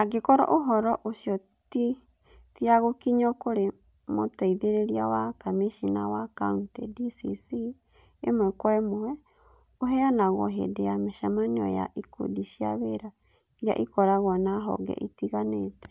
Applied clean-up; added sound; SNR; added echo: none; none; none; none.